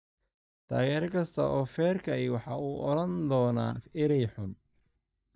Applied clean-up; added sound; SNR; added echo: neural mask model DeepFilterNet 3.